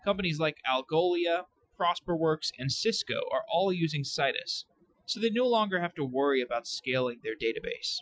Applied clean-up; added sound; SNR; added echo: classical method Wiener filter.